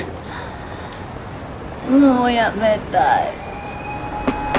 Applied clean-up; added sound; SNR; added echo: none; none; none; none.